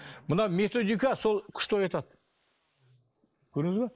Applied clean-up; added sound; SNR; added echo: neural mask model Resemble Enhance denoiser.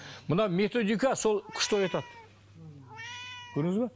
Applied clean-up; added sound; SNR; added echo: none; Meow; 15 dB; none.